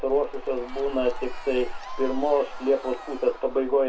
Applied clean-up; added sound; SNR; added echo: none; Crowd / Cheering; 17 dB; reverberation time 0.2 s.